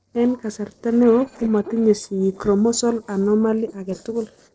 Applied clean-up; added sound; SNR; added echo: neural separator model SepFormer DNS4.